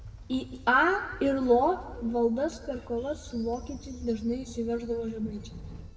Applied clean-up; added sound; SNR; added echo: none; Train; 15 dB; reverberation time 1.5 s.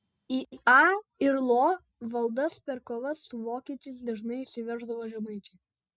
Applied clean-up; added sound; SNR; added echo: none; none; none; none.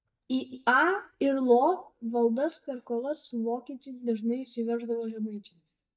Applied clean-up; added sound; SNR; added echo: neural mask model DeepFilterNet 3.